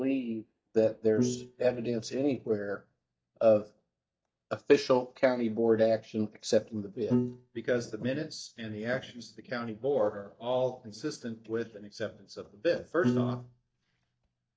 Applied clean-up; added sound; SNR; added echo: neural mask model DeepFilterNet 3.